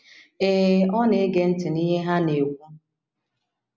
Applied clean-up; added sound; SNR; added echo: none; none; none; none.